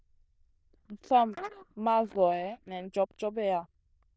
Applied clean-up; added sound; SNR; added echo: neural diffusion model UNIVERSE++.